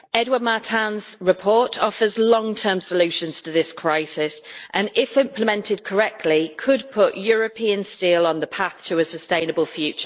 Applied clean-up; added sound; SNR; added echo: neural mask model Resemble Enhance denoiser.